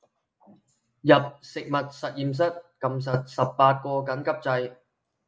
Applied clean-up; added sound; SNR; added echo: none; none; none; none.